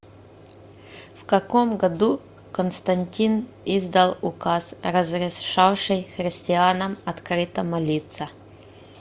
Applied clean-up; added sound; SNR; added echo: none; none; none; none.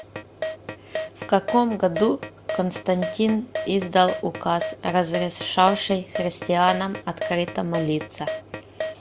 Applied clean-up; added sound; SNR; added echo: none; Keyboard (musical); 9 dB; none.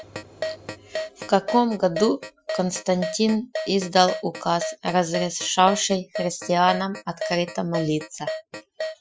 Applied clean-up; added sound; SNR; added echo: classical method Wiener filter.